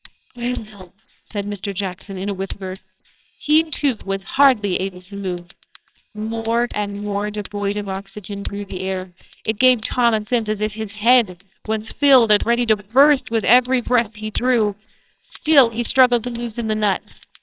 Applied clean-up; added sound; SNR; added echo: neural separator model SepFormer WHAMR!.